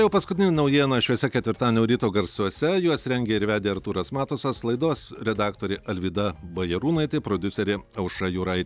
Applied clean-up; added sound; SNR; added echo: none; none; none; none.